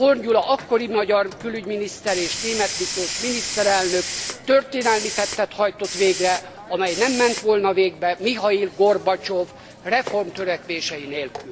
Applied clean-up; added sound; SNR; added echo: none; Hiss; 10 dB; none.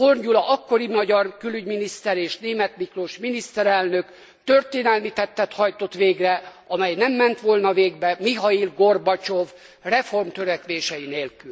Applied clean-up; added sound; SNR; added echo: none; none; none; none.